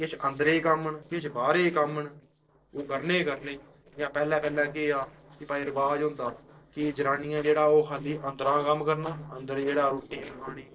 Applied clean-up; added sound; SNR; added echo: neural separator model SepFormer DNS4.